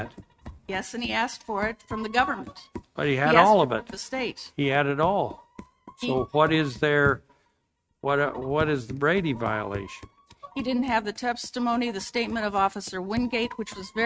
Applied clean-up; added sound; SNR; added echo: neural mask model RNNoise.